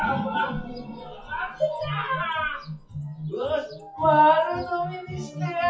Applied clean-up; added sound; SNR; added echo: classical method WPE with log-MMSE.